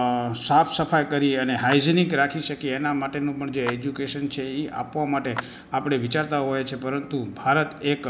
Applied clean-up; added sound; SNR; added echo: none; Clapping; 16 dB; none.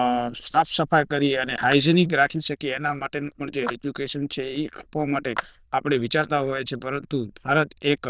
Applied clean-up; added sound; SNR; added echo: neural diffusion model UNIVERSE++.